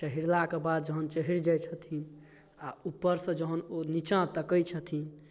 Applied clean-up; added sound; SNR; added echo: none; none; none; none.